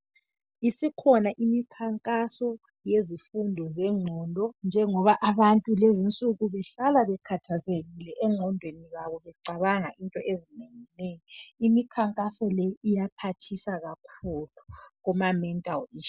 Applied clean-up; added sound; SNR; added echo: none; none; none; none.